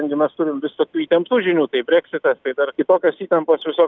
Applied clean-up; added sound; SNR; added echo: none; none; none; none.